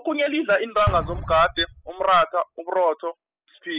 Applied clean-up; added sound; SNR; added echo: classical method spectral subtraction.